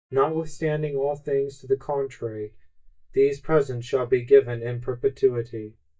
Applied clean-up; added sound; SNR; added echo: neural mask model DeepFilterNet 3.